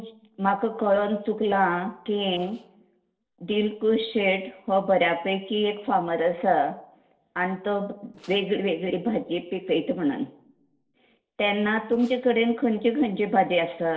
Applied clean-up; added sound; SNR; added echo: neural separator model SepFormer DNS4.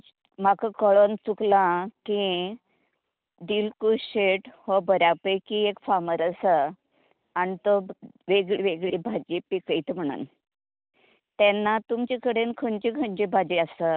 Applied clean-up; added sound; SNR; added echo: none; none; none; none.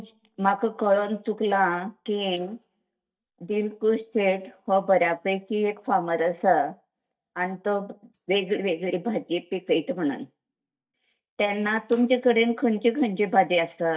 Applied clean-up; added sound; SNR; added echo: neural mask model DeepFilterNet 3.